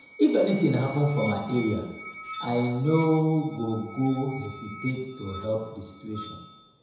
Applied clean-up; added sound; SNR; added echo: none; Musical instrument; 15 dB; reverberation time 1.0 s.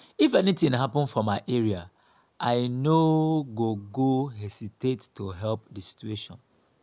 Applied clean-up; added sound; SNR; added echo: none; none; none; none.